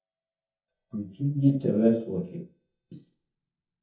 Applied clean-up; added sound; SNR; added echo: neural mask model DeepFilterNet 3.